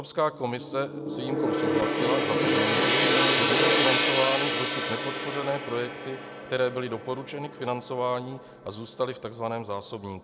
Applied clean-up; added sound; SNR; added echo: none; Gong; -4 dB; none.